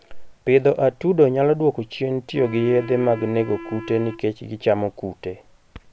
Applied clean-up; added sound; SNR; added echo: none; Wind instrument, woodwind instrument; 15 dB; none.